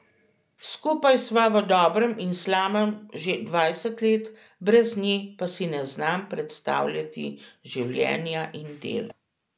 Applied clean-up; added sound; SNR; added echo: none; none; none; none.